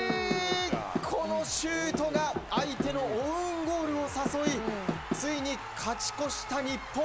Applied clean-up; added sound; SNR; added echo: none; Knock / Wood; 4 dB; none.